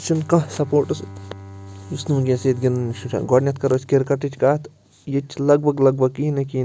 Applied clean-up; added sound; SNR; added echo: none; Bowed string instrument; 20 dB; none.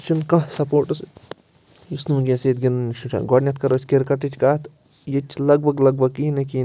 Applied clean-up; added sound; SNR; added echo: none; none; none; none.